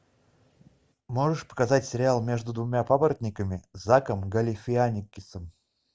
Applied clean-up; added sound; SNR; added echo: none; none; none; none.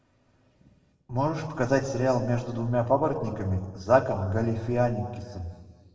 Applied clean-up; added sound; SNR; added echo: none; none; none; reverberation time 1.6 s.